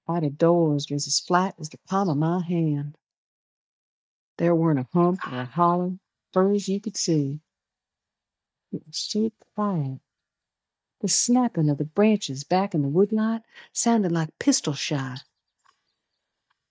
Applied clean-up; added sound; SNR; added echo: neural mask model DeepFilterNet 3.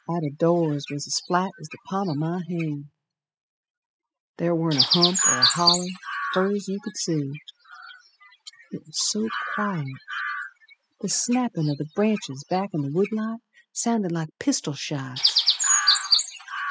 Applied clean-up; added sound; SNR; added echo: classical method spectral subtraction.